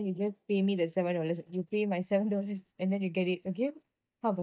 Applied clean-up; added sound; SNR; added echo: neural mask model DeepFilterNet 3.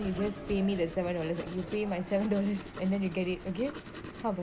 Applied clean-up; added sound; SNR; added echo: none; Organ + Writing; 12 dB; none.